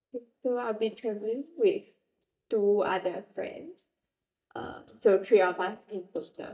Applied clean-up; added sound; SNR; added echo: neural mask model DeepFilterNet 3.